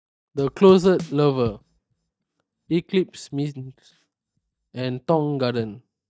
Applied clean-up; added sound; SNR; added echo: neural mask model DeepFilterNet 3.